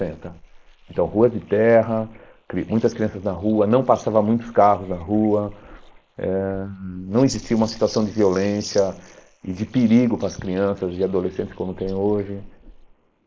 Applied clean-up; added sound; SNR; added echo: neural mask model Resemble Enhance denoiser.